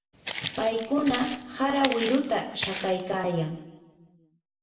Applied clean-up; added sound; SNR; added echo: none; Walk, footsteps; 6 dB; reverberation time 0.9 s.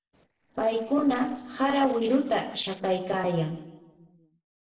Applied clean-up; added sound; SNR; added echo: neural separator model SepFormer DNS4.